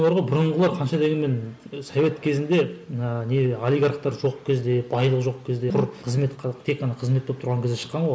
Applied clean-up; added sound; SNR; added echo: none; none; none; none.